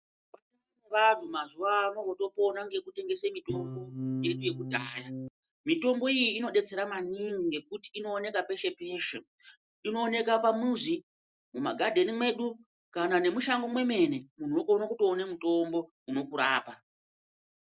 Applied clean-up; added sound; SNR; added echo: neural mask model DeepFilterNet 3.